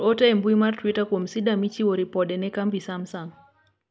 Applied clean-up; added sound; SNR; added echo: none; none; none; none.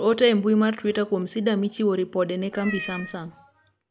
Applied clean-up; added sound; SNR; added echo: none; Meow; 13 dB; none.